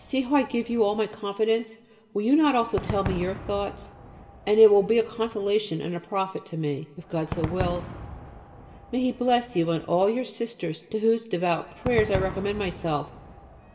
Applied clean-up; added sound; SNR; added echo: none; Crowd / Cheering / Fireworks; 13 dB; reverberation time 2.9 s.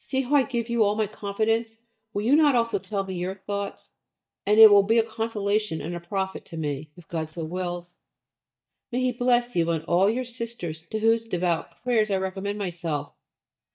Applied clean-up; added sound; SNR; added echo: neural mask model DeepFilterNet 3.